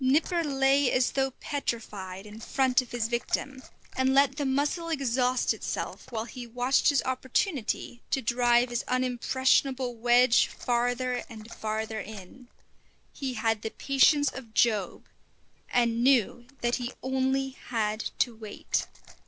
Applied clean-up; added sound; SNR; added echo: none; Liquid; 20 dB; none.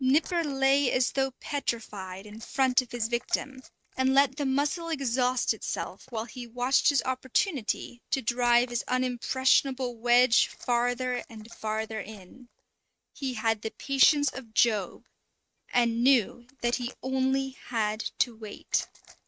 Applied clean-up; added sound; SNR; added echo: neural mask model RNNoise.